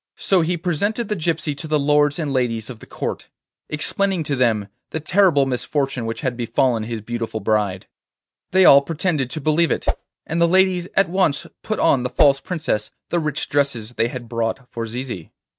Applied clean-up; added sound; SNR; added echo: neural mask model RNNoise.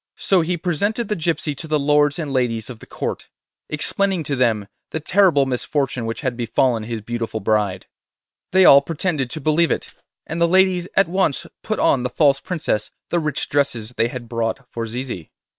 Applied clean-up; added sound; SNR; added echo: neural separator model SepFormer WHAM!.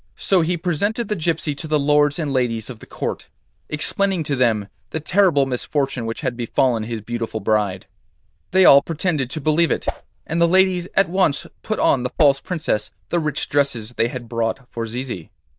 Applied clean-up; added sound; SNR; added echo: neural diffusion model UNIVERSE++.